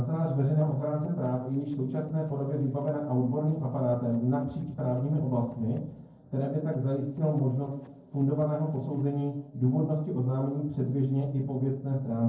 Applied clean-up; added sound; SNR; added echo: neural separator model SepFormer DNS4.